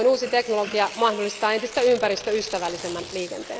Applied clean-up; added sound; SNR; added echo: none; Tearing; 16 dB; none.